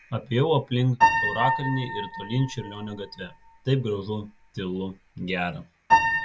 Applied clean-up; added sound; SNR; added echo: none; Piano; 0 dB; none.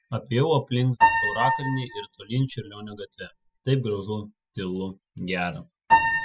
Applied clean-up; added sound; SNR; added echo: classical method spectral subtraction.